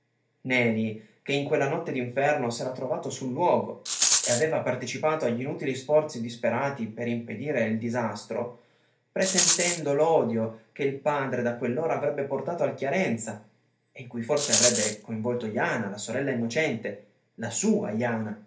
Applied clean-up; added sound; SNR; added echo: none; Rattle; -2 dB; reverberation time 0.3 s.